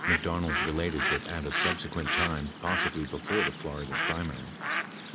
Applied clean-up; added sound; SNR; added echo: none; Bird; -1 dB; none.